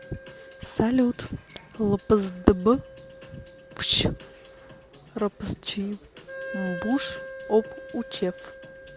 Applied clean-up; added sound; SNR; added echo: none; Wind instrument, woodwind instrument; 15 dB; none.